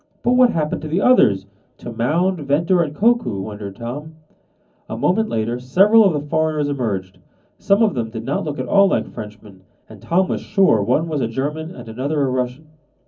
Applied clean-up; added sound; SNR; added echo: none; none; none; reverberation time 0.4 s.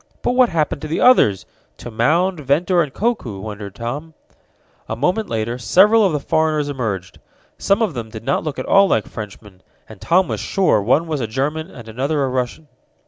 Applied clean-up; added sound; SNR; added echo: none; none; none; none.